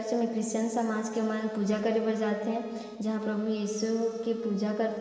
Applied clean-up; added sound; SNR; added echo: none; Telephone; 16 dB; reverberation time 1.6 s.